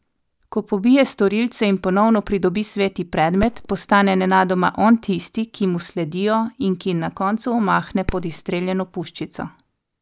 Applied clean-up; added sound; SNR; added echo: neural mask model DeepFilterNet 3.